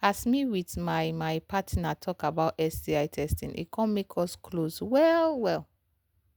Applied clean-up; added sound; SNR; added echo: none; none; none; none.